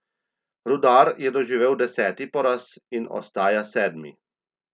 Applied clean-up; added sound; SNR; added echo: none; none; none; none.